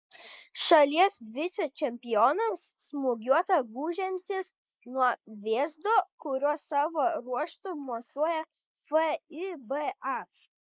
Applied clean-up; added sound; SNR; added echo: neural mask model Resemble Enhance denoiser.